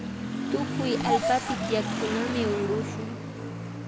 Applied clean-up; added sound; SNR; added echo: none; Bird vocalization, bird call, bird song + Motorcycle / Accelerating, revving, vroom; 0 dB; none.